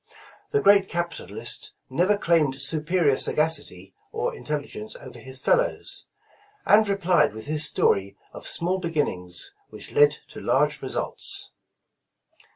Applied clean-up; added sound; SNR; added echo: none; none; none; none.